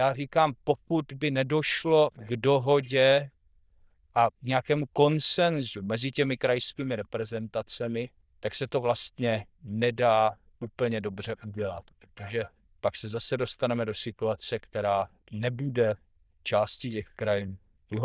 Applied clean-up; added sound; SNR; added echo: neural diffusion model UNIVERSE++.